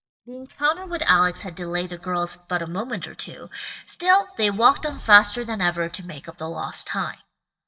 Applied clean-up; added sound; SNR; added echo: neural mask model DeepFilterNet 3.